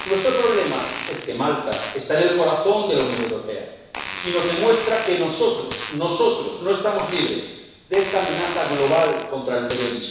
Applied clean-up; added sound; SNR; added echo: none; Fart; 9 dB; reverberation time 1.1 s.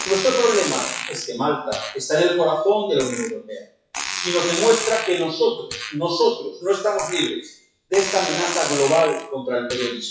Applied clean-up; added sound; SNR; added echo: classical method WPE with log-MMSE.